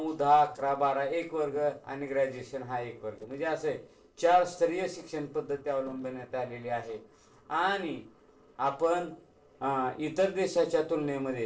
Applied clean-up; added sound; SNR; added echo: neural separator model SepFormer DNS4.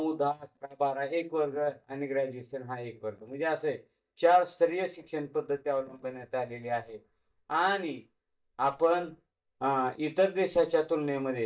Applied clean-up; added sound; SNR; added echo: neural mask model DeepFilterNet 3.